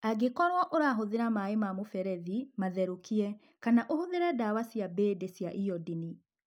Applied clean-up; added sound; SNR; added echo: none; none; none; none.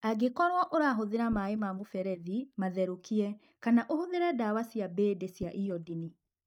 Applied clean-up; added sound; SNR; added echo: neural mask model DeepFilterNet 3.